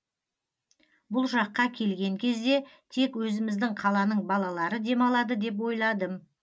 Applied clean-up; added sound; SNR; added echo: none; none; none; none.